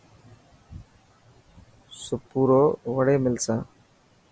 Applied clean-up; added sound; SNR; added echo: none; none; none; none.